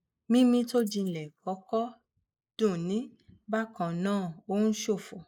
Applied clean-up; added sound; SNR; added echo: neural mask model Resemble Enhance denoiser.